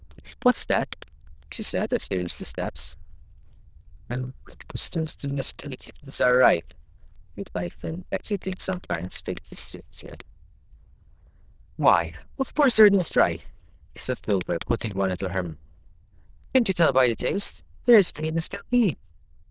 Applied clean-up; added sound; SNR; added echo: neural diffusion model UNIVERSE++.